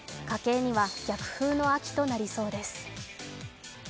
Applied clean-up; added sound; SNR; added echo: none; none; none; none.